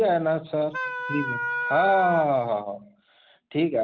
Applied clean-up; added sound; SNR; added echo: none; Wind instrument, woodwind instrument; 5 dB; none.